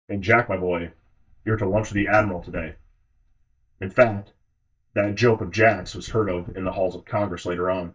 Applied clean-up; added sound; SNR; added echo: neural mask model DeepFilterNet 3.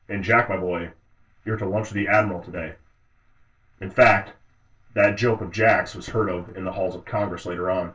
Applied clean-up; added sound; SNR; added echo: neural separator model SepFormer DNS4.